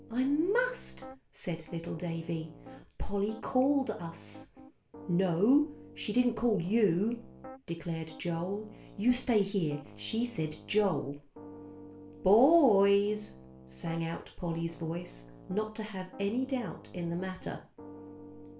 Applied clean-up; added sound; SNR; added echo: none; Piano; 18 dB; reverberation time 0.3 s.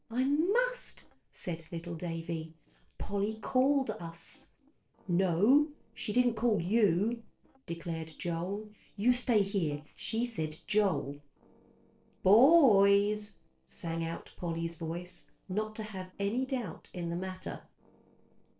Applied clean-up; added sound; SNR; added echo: neural separator model SepFormer DNS4.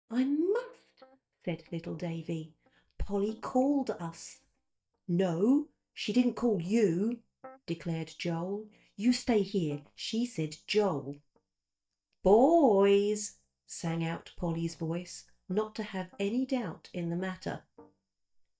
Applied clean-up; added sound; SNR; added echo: neural mask model DeepFilterNet 3.